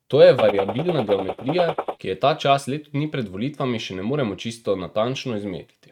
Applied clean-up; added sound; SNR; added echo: neural mask model RNNoise.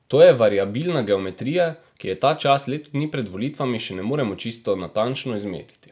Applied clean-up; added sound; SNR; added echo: none; none; none; none.